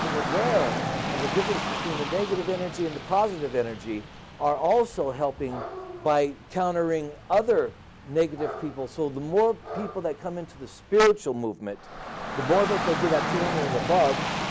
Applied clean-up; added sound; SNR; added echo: none; Rain / Dog; 6 dB; none.